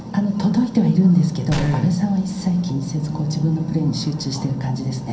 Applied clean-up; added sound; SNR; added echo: none; Gunshot, gunfire; 17 dB; reverberation time 0.6 s.